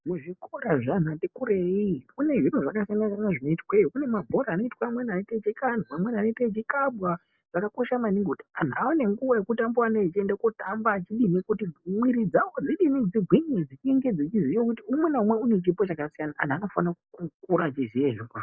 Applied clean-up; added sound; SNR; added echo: none; none; none; none.